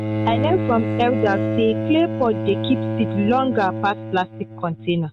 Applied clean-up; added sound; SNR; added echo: neural mask model RNNoise.